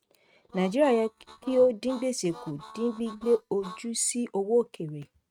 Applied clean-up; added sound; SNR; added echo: neural mask model RNNoise.